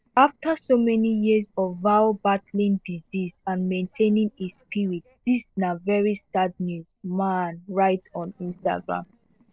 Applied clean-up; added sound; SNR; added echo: neural separator model SepFormer DNS4.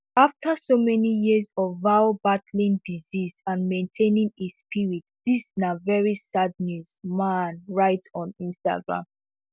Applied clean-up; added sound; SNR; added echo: none; none; none; none.